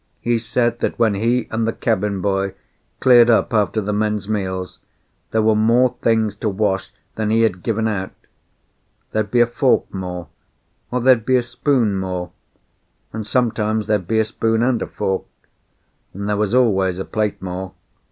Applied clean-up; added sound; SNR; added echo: none; none; none; none.